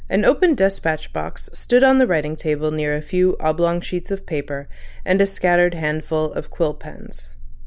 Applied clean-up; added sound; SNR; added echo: none; none; none; none.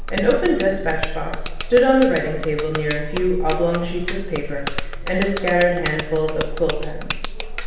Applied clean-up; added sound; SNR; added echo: none; Bicycle bell; 12 dB; reverberation time 0.9 s.